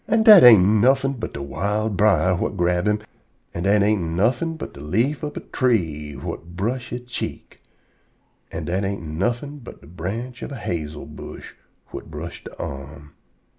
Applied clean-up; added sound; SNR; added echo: none; none; none; none.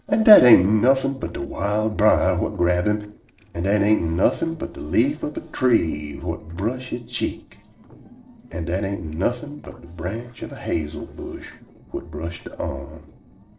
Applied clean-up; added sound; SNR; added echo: neural separator model SepFormer DNS4.